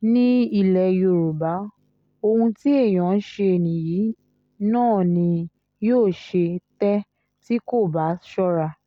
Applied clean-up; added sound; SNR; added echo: none; none; none; none.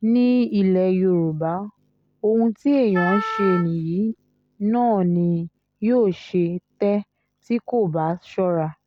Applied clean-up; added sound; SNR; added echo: none; Wind instrument, woodwind instrument; 8 dB; none.